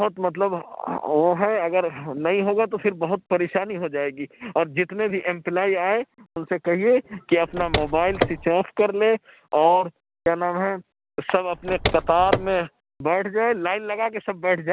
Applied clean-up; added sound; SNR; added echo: none; Car; 5 dB; none.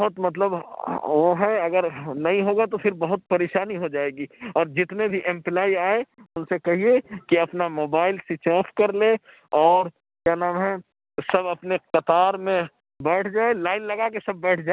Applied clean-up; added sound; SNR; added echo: none; none; none; none.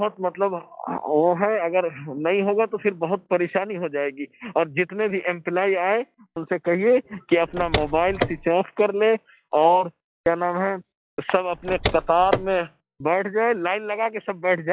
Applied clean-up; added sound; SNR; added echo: classical method log-MMSE.